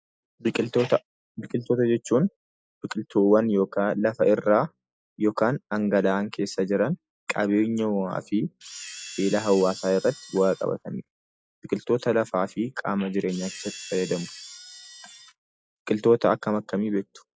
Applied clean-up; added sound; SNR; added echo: classical method log-MMSE.